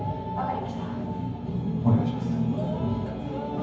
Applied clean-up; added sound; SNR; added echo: none; none; none; reverberation time 0.9 s.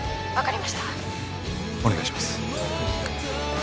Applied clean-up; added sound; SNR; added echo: none; none; none; none.